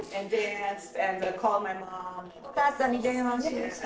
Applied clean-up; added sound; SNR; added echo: neural separator model SepFormer DNS4.